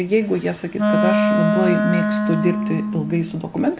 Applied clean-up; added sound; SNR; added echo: none; Wind instrument, woodwind instrument; -1 dB; reverberation time 0.2 s.